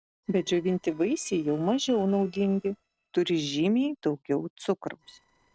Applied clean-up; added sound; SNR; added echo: neural separator model SepFormer DNS4.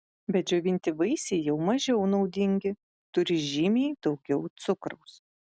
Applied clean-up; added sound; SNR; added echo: none; none; none; none.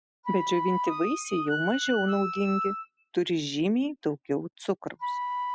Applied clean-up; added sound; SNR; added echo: classical method spectral subtraction.